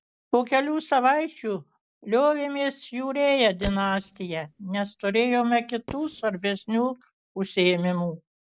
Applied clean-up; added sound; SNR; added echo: none; Fireworks; 17 dB; none.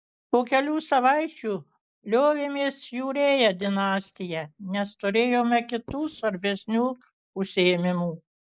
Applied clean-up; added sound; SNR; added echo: neural mask model Resemble Enhance denoiser.